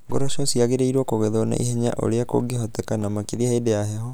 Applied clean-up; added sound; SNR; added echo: none; none; none; none.